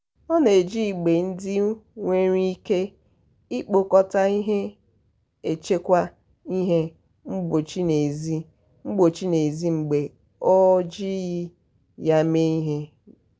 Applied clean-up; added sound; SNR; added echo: none; none; none; none.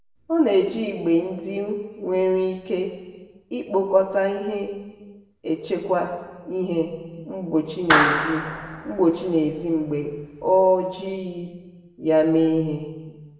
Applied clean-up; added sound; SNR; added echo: none; Clapping; 3 dB; reverberation time 1.2 s.